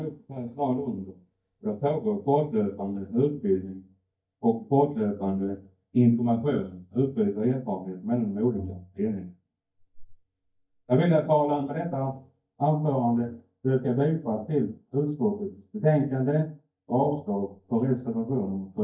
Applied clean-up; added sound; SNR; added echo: neural mask model DeepFilterNet 3.